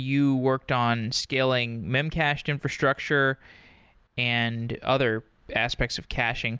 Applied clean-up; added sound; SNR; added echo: none; none; none; none.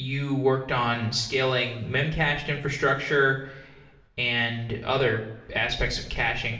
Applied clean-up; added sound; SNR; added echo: none; none; none; reverberation time 0.9 s.